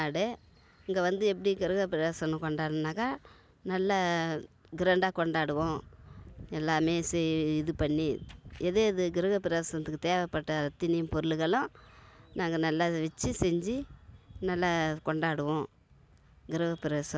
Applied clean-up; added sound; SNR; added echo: none; none; none; none.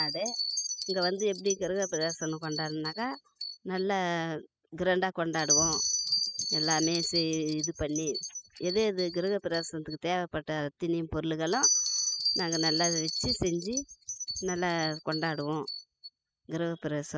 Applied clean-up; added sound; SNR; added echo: classical method spectral subtraction.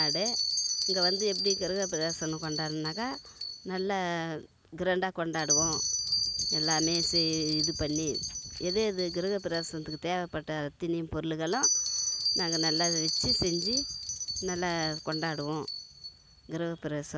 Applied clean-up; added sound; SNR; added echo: none; Bell; 0 dB; none.